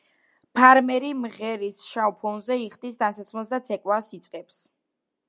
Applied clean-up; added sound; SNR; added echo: none; none; none; none.